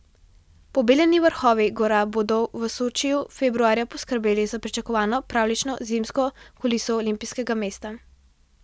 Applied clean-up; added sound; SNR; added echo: none; none; none; none.